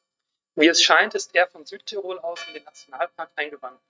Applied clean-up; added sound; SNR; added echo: neural mask model RNNoise.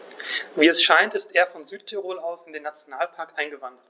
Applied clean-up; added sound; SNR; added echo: none; none; none; none.